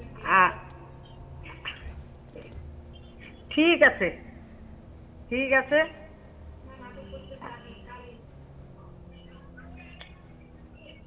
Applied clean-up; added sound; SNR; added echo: none; Bus; 16 dB; reverberation time 0.7 s.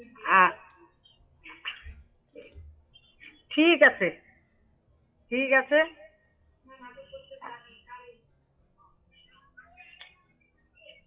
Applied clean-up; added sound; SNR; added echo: classical method WPE with log-MMSE.